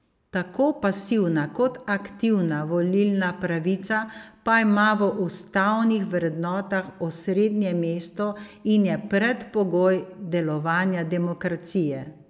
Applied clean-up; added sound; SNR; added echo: none; none; none; none.